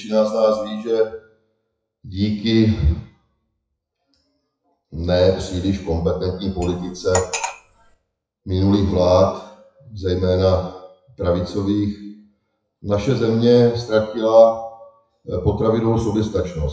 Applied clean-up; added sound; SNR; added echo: classical method WPE with log-MMSE.